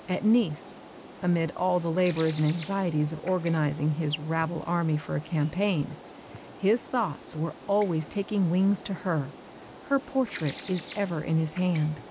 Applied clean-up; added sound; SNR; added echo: none; Bird; 17 dB; none.